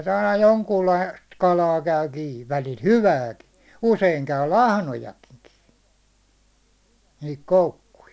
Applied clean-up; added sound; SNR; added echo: none; none; none; none.